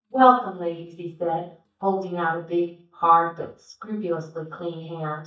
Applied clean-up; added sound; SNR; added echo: neural mask model DeepFilterNet 3.